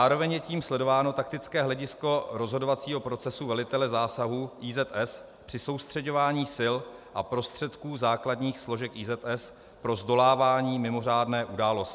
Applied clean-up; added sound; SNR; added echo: none; none; none; none.